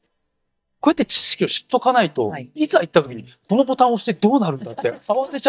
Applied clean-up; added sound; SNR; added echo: neural mask model DeepFilterNet 3.